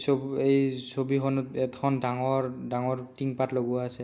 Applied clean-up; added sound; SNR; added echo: none; none; none; none.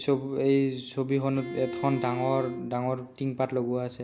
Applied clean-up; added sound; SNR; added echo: none; Bowed string instrument; 9 dB; none.